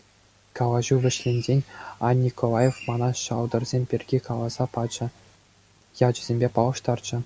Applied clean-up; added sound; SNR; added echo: none; none; none; none.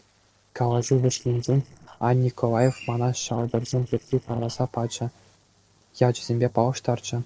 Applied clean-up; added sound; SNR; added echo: neural separator model SepFormer DNS4.